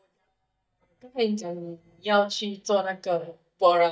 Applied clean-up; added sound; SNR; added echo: neural mask model DeepFilterNet 3.